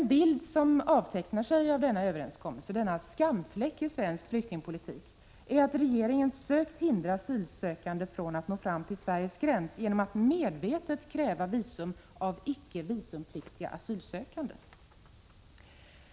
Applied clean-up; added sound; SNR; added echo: none; none; none; none.